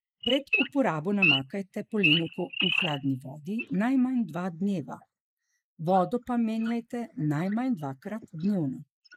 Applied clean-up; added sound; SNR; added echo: neural mask model Resemble Enhance denoiser.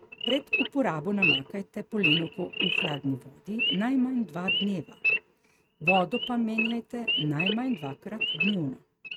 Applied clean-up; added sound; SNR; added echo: neural mask model RNNoise.